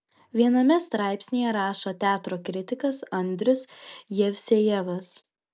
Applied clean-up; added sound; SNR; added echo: none; none; none; none.